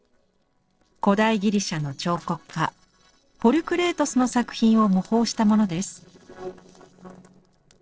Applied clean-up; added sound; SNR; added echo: neural separator model SepFormer DNS4.